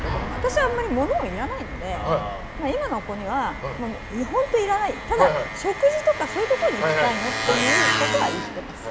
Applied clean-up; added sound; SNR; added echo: none; Engine; 5 dB; none.